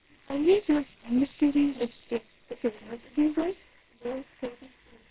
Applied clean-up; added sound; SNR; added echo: neural separator model SepFormer WHAMR!.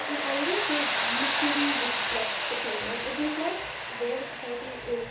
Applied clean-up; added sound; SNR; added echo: none; Tools; -3 dB; reverberation time 1.2 s.